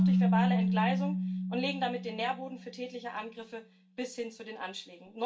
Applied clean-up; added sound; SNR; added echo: none; Keyboard (musical); -4 dB; reverberation time 0.2 s.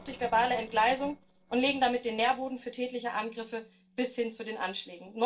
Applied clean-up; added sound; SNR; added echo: neural separator model SepFormer DNS4.